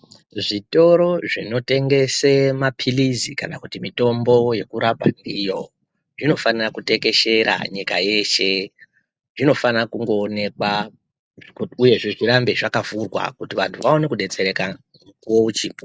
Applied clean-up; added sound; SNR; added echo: none; none; none; none.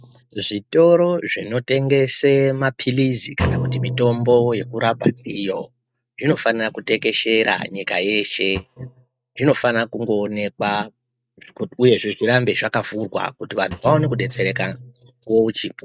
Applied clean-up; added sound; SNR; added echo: neural mask model RNNoise.